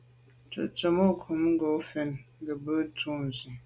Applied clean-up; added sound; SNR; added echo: none; none; none; none.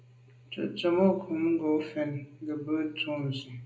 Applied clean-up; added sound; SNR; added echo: none; none; none; reverberation time 0.5 s.